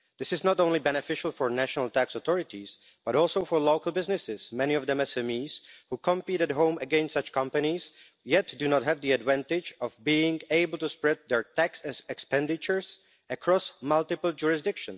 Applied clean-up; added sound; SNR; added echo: none; none; none; none.